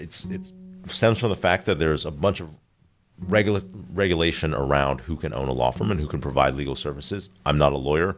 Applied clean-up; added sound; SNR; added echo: none; Bowed string instrument; 17 dB; none.